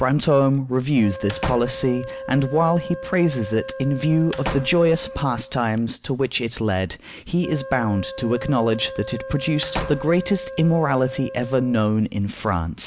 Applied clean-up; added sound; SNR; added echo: none; Wind instrument, woodwind instrument + Slam / Wood; 12 dB; none.